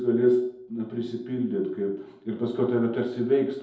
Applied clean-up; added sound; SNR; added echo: none; none; none; reverberation time 2.0 s.